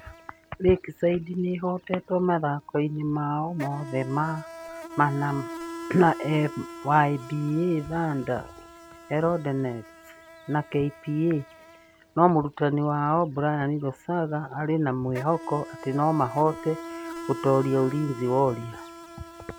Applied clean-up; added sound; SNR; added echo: none; Insect; 15 dB; none.